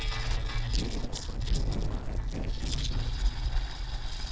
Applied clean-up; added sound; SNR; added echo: neural separator model SepFormer DNS4.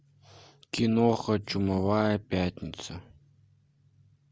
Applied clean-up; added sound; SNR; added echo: none; none; none; none.